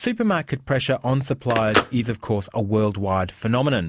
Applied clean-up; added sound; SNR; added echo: none; Telephone; 9 dB; none.